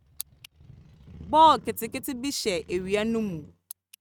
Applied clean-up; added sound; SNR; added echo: neural mask model RNNoise.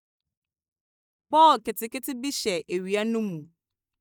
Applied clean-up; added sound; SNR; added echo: neural mask model DeepFilterNet 3.